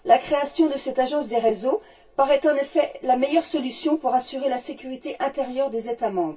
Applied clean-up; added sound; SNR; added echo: none; none; none; reverberation time 0.1 s.